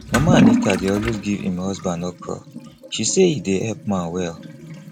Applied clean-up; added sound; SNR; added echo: none; Toilet flush / Liquid; 2 dB; none.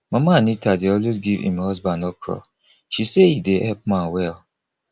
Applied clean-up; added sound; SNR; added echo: none; none; none; none.